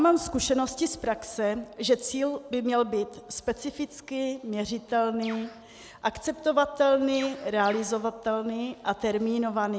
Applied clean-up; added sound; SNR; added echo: none; Bird; 17 dB; none.